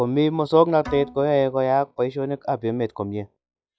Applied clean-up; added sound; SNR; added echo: classical method log-MMSE.